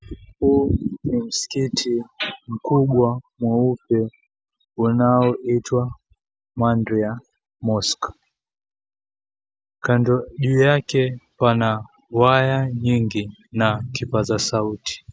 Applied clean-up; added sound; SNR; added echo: none; none; none; none.